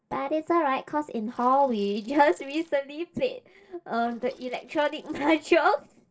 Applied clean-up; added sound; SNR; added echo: neural separator model SepFormer DNS4.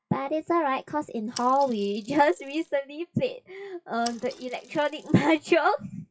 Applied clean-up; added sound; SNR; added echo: classical method WPE with log-MMSE.